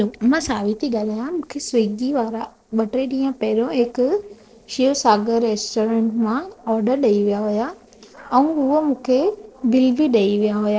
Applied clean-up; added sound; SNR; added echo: neural separator model SepFormer DNS4.